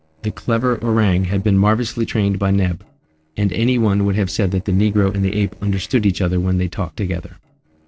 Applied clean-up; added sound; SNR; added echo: neural separator model SepFormer DNS4.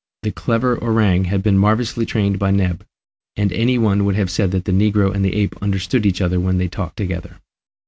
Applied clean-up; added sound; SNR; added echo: none; none; none; none.